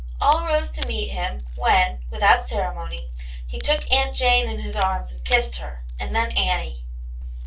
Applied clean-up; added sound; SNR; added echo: none; Crack; 15 dB; reverberation time 0.2 s.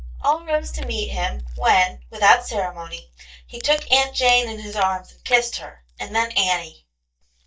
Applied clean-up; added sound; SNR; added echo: neural mask model DeepFilterNet 3.